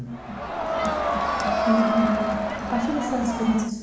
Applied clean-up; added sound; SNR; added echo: none; Crowd; -1 dB; reverberation time 1.2 s.